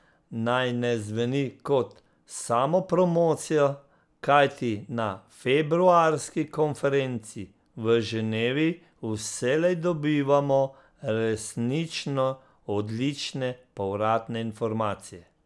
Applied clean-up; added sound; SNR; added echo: none; none; none; none.